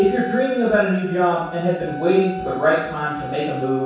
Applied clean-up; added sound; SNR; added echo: none; Wind instrument, woodwind instrument; 12 dB; reverberation time 0.7 s.